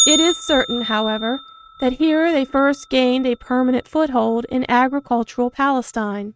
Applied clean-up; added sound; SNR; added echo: neural mask model RNNoise.